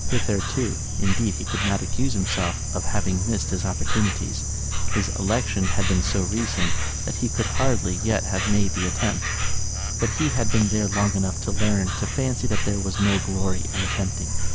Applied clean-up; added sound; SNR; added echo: none; Insect; -2 dB; none.